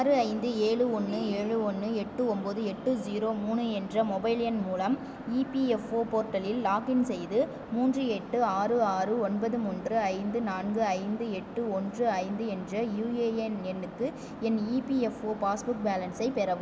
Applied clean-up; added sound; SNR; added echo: none; none; none; none.